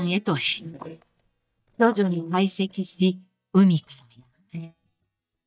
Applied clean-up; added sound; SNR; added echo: neural mask model DeepFilterNet 3.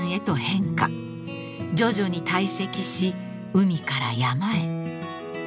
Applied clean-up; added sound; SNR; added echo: none; none; none; none.